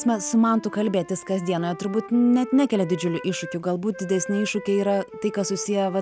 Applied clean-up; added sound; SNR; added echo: none; Wind instrument, woodwind instrument; 15 dB; none.